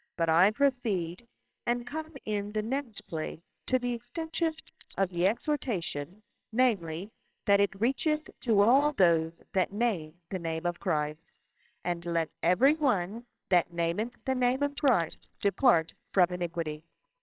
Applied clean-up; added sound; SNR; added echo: neural separator model SepFormer WHAMR!.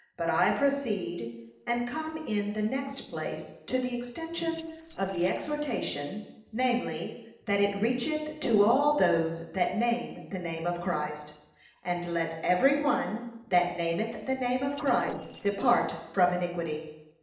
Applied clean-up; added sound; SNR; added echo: neural separator model SepFormer DNS4.